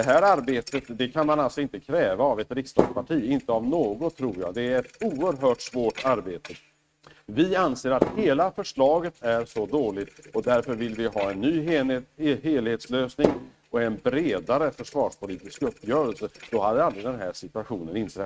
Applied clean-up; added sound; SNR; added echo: neural mask model RNNoise.